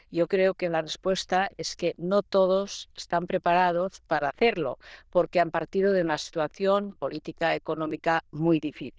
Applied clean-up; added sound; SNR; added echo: neural diffusion model UNIVERSE++.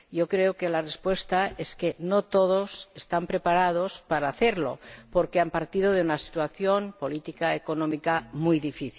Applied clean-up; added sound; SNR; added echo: none; none; none; none.